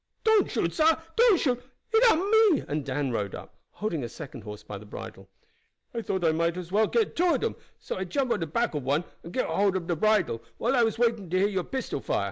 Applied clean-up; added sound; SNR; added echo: none; none; none; none.